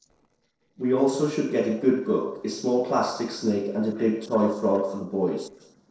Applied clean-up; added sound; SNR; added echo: neural separator model SepFormer DNS4.